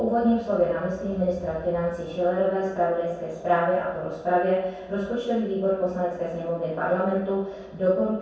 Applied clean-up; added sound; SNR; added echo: none; none; none; reverberation time 0.7 s.